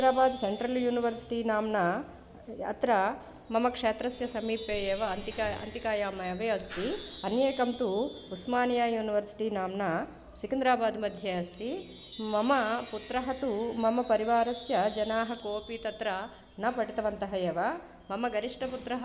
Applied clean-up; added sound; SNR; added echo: none; Wind chime; 12 dB; none.